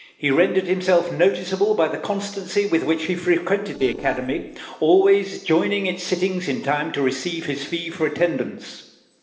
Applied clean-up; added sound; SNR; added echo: neural separator model SepFormer DNS4.